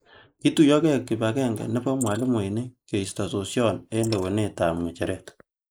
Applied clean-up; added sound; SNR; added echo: neural mask model Resemble Enhance denoiser.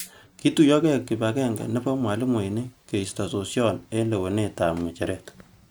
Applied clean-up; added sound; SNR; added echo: none; none; none; none.